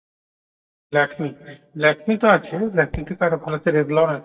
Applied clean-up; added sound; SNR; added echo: neural mask model DeepFilterNet 3.